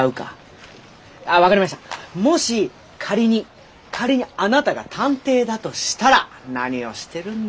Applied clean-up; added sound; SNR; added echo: none; Clapping; 17 dB; none.